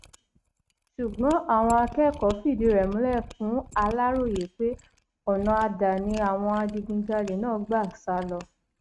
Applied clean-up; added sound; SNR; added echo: neural mask model RNNoise.